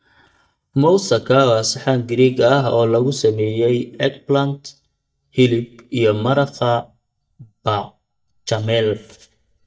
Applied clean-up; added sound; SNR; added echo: neural mask model DeepFilterNet 3.